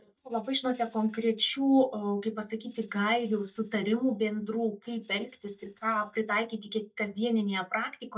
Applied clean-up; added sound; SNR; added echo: neural mask model DeepFilterNet 3.